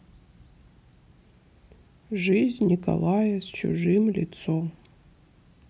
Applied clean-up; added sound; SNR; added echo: none; none; none; none.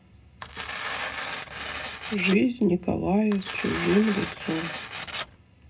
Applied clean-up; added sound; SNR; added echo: none; Tearing; 7 dB; reverberation time 0.2 s.